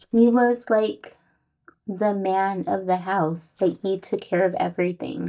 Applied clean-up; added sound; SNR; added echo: neural mask model DeepFilterNet 3.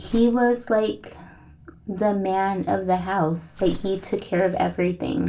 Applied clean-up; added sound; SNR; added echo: none; Crumpling, crinkling; 18 dB; reverberation time 0.2 s.